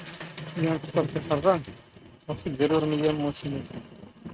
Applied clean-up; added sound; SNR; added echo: neural mask model RNNoise.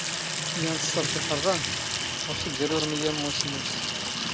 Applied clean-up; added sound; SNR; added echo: none; Sink (filling or washing) / Water tap, faucet; -2 dB; none.